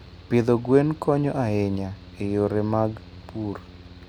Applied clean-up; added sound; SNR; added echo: none; Mechanical fan; 19 dB; none.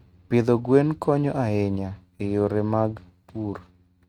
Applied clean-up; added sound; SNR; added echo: neural mask model RNNoise.